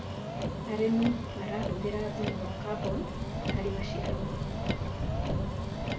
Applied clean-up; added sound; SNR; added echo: none; Motor vehicle (road); -2 dB; reverberation time 0.6 s.